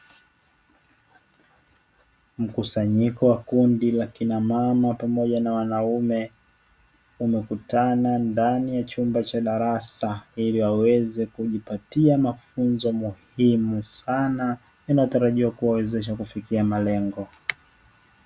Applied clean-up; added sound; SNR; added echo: none; none; none; none.